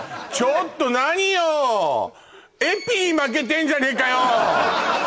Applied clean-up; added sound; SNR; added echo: none; none; none; none.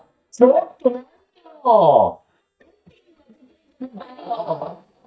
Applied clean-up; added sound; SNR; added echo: neural mask model DeepFilterNet 3.